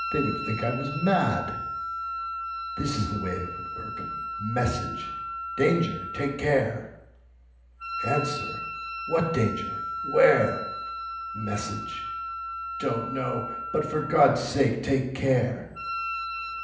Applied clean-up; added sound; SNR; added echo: none; Wind instrument, woodwind instrument; 6 dB; reverberation time 0.8 s.